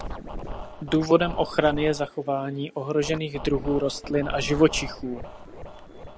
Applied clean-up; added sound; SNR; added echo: none; Scratching (performance technique); 10 dB; none.